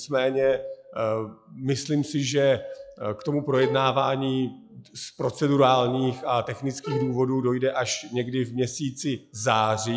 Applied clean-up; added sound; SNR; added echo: classical method log-MMSE.